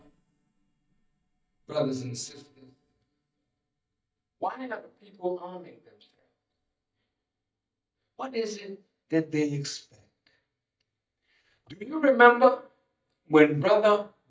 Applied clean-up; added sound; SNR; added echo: neural mask model DeepFilterNet 3.